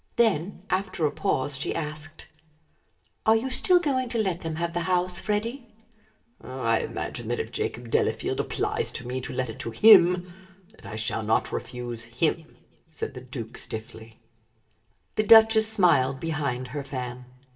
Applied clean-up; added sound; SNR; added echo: none; none; none; reverberation time 0.7 s.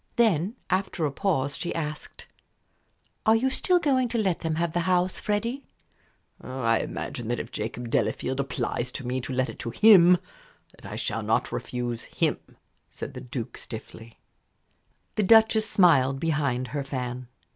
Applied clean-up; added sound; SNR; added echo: none; none; none; none.